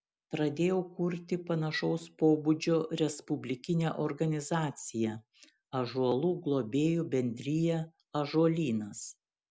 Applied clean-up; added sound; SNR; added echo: none; none; none; none.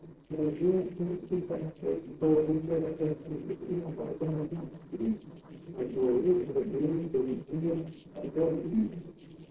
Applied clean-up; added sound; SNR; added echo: neural separator model SepFormer DNS4.